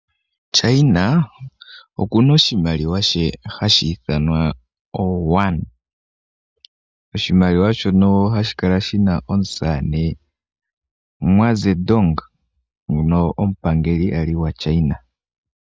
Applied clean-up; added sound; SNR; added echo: none; none; none; none.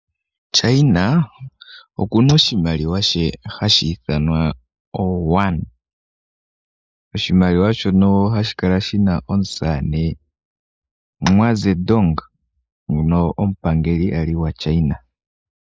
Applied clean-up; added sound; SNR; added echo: neural mask model Resemble Enhance denoiser.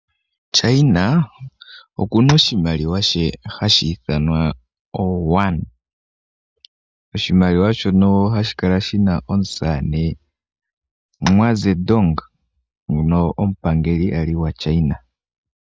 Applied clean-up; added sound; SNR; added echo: none; Tap; 10 dB; none.